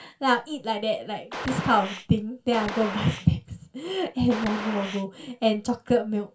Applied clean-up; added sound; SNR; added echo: none; Gunshot, gunfire; 9 dB; reverberation time 0.2 s.